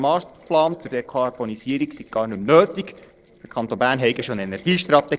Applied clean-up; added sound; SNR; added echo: neural separator model SepFormer DNS4.